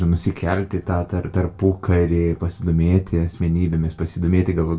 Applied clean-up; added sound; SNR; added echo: none; none; none; reverberation time 0.2 s.